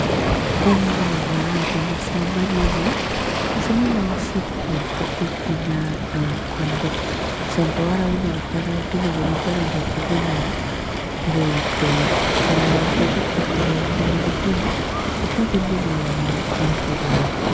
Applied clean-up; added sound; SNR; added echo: none; Waves, surf; -2 dB; none.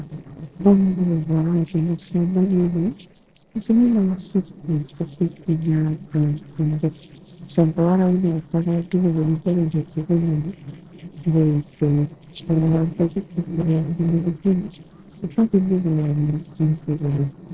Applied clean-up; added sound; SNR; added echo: neural separator model SepFormer DNS4.